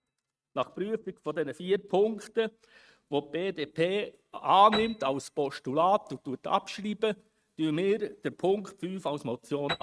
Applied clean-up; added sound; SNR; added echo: neural mask model RNNoise.